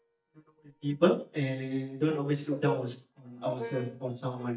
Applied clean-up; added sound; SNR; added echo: neural mask model DeepFilterNet 3.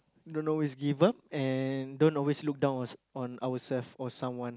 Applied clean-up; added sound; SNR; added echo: none; none; none; none.